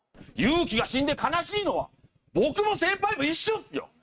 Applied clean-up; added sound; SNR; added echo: neural mask model RNNoise.